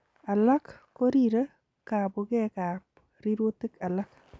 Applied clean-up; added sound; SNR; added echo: none; none; none; none.